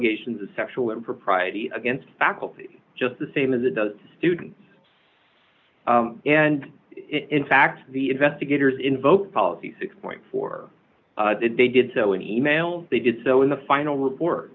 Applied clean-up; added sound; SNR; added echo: none; none; none; none.